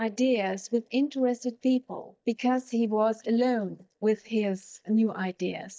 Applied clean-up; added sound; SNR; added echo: neural mask model DeepFilterNet 3.